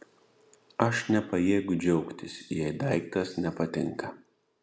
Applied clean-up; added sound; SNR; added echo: none; none; none; none.